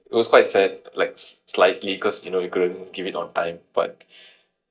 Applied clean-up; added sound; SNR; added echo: neural mask model DeepFilterNet 3.